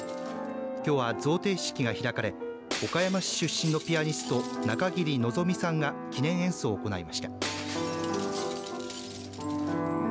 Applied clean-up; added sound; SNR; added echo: none; Wind instrument, woodwind instrument + Shatter; 11 dB; none.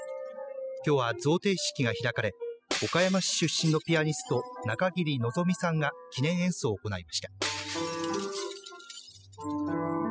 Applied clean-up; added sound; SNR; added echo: classical method spectral subtraction.